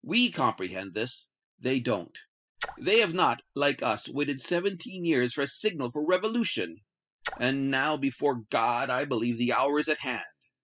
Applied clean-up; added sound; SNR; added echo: classical method spectral subtraction.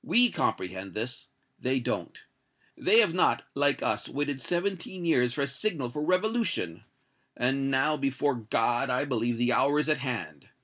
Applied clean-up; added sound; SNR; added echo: none; none; none; none.